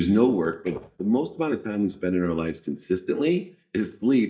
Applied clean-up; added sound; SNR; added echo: neural mask model DeepFilterNet 3.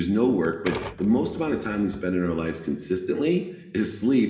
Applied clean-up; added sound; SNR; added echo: none; Typewriter; 16 dB; reverberation time 0.9 s.